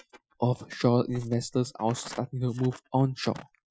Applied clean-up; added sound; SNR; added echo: classical method Wiener filter.